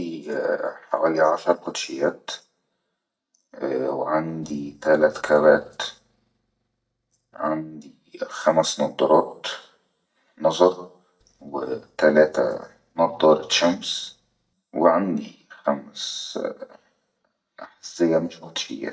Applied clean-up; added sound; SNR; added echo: neural mask model DeepFilterNet 3.